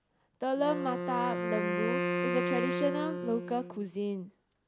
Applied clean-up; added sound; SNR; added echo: none; Wind instrument, woodwind instrument; 1 dB; none.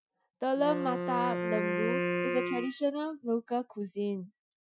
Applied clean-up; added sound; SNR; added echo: classical method Wiener filter.